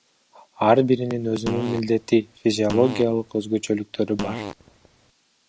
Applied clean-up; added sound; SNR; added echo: none; Fart; 11 dB; none.